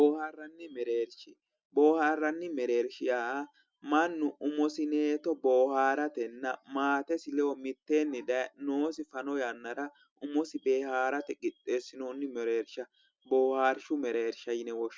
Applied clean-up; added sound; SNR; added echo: none; none; none; none.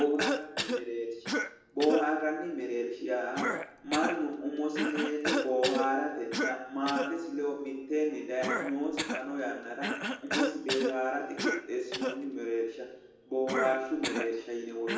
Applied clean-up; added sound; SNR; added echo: none; Cough; 4 dB; reverberation time 0.8 s.